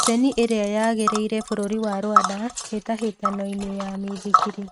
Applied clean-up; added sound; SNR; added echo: neural mask model RNNoise.